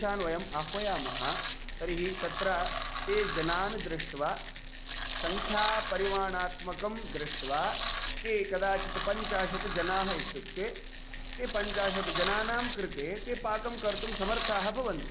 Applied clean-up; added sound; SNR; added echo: none; Tools + Rattle; -2 dB; none.